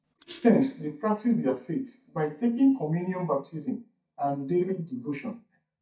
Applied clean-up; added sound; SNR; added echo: neural mask model DeepFilterNet 3.